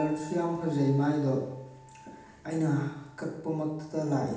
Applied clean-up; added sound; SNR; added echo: none; Piano; 19 dB; reverberation time 0.8 s.